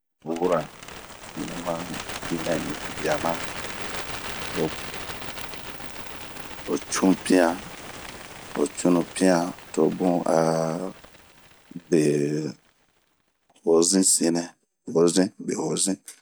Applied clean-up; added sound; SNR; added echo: none; Bird; 11 dB; none.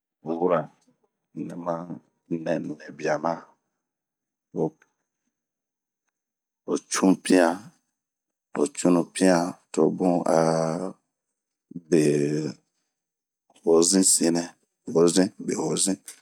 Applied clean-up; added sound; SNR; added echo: none; none; none; none.